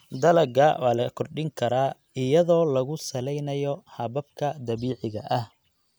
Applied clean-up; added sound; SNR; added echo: none; none; none; none.